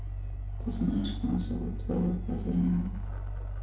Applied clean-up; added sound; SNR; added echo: neural separator model SepFormer DNS4.